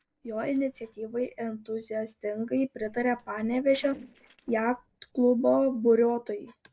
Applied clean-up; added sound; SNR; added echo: neural separator model SepFormer DNS4.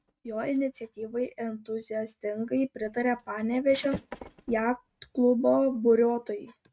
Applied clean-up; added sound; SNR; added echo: neural mask model RNNoise.